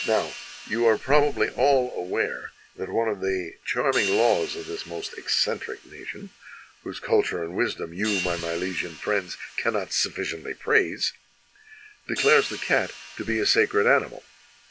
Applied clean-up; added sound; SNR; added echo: none; Hi-hat; 13 dB; none.